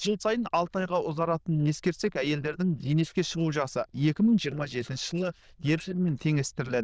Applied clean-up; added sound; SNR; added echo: neural diffusion model UNIVERSE++.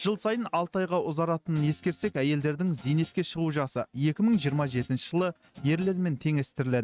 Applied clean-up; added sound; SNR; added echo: neural mask model RNNoise.